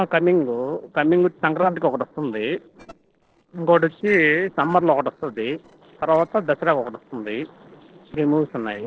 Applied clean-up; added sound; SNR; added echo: neural separator model SepFormer DNS4.